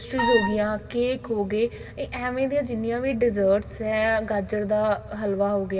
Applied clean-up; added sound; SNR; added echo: none; Wind instrument, woodwind instrument; 3 dB; reverberation time 1.6 s.